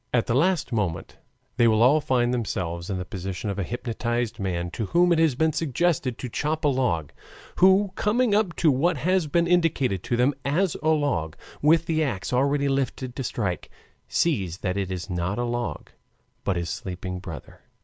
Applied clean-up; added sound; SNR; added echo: none; none; none; none.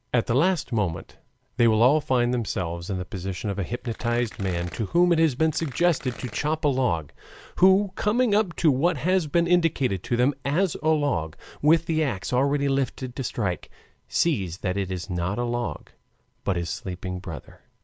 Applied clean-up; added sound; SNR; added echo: none; Tearing; 19 dB; none.